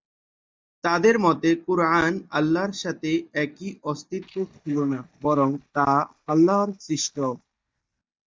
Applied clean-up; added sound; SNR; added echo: neural mask model DeepFilterNet 3.